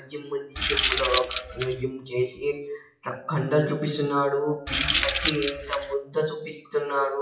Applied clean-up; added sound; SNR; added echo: classical method WPE with log-MMSE.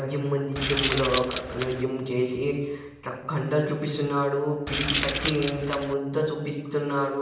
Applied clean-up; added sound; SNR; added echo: none; Keys jangling; 3 dB; reverberation time 0.9 s.